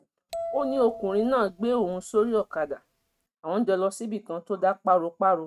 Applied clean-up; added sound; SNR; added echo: neural mask model RNNoise.